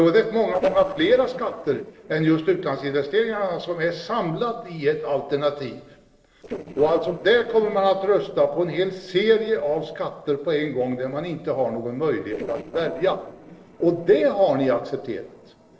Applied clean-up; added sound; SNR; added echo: neural separator model SepFormer DNS4.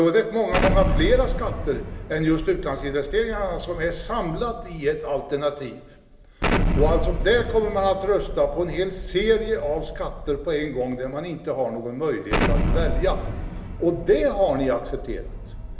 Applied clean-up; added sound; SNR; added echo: none; Explosion; 3 dB; reverberation time 1.5 s.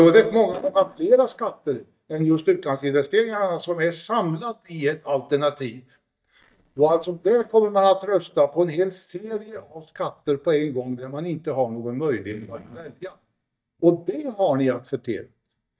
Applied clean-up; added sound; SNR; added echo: neural mask model DeepFilterNet 3.